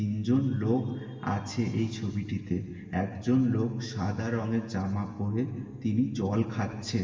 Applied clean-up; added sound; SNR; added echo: none; none; none; reverberation time 1.9 s.